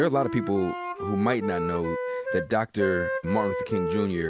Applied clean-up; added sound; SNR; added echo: none; Wind instrument, woodwind instrument; 4 dB; none.